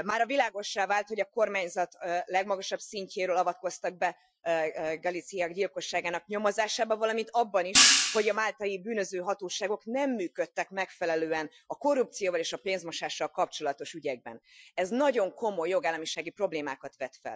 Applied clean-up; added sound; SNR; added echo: classical method Wiener filter.